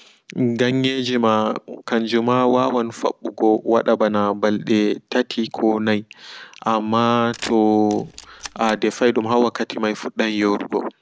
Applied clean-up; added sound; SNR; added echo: none; Camera; 18 dB; none.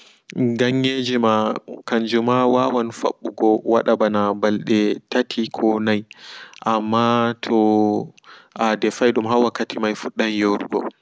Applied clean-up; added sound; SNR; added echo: none; none; none; none.